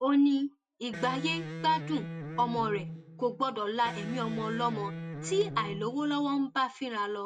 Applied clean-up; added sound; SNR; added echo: none; Electric guitar; 9 dB; none.